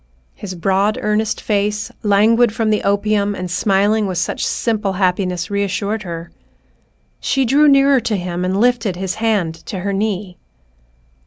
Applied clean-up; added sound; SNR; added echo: none; none; none; none.